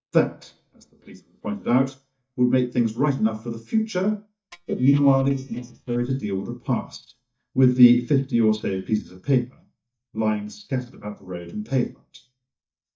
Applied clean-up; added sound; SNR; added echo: neural mask model DeepFilterNet 3.